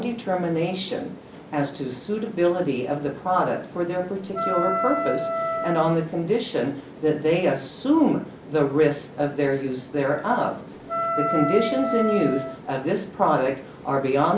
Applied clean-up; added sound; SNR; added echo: none; Wind instrument, woodwind instrument; 3 dB; none.